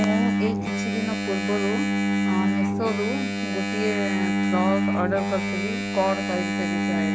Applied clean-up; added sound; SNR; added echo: none; Engine; -4 dB; none.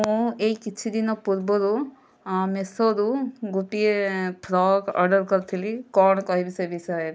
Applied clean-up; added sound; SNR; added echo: none; none; none; none.